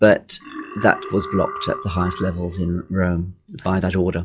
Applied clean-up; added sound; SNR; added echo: classical method log-MMSE.